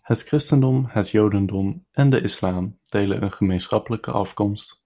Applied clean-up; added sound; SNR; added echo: none; none; none; none.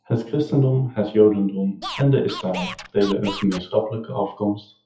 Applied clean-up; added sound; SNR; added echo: classical method WPE with log-MMSE.